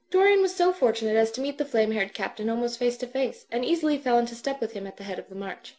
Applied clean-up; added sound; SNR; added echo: none; none; none; none.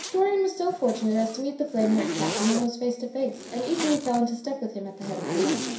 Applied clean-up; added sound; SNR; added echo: none; Zipper (clothing); 7 dB; reverberation time 0.5 s.